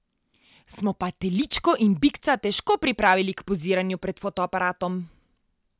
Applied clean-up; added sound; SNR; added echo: none; none; none; none.